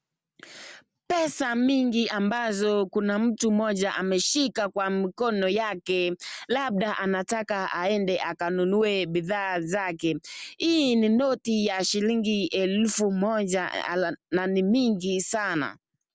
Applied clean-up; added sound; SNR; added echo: none; none; none; none.